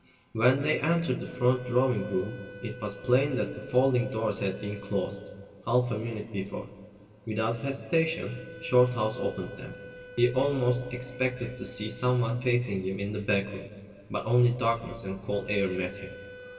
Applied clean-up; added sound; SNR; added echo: none; Wind instrument, woodwind instrument; 19 dB; reverberation time 2.3 s.